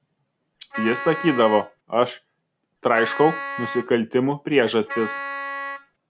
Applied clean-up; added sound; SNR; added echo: none; Wind instrument, woodwind instrument; 8 dB; none.